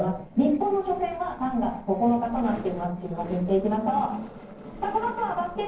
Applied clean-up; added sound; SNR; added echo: neural separator model SepFormer DNS4.